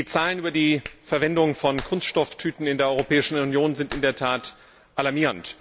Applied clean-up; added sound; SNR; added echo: none; Clapping; 19 dB; none.